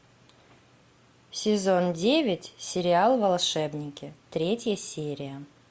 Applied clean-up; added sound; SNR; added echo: none; none; none; none.